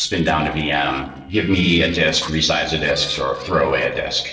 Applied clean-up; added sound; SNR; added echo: neural separator model SepFormer DNS4.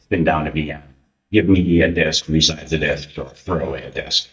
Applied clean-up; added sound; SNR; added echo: neural mask model DeepFilterNet 3.